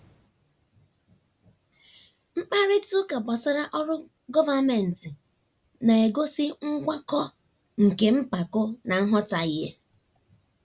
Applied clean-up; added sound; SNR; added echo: none; none; none; none.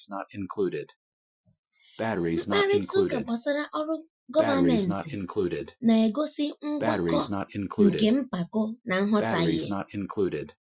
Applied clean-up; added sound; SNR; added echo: classical method Wiener filter.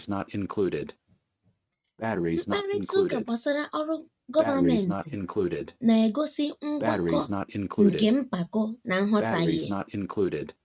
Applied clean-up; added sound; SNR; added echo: neural mask model RNNoise.